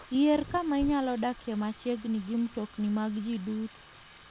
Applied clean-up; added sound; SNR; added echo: none; Bathtub (filling or washing) + Fire; 16 dB; none.